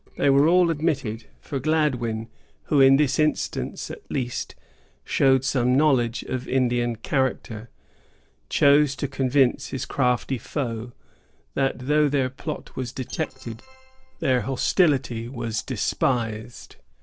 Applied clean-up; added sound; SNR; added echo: neural separator model SepFormer DNS4.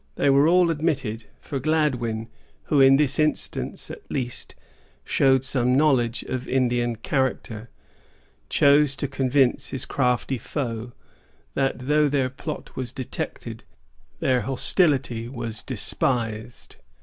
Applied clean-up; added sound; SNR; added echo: none; none; none; none.